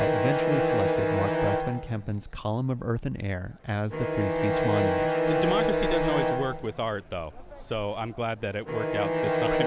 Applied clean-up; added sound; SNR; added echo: none; Bowed string instrument; -3 dB; none.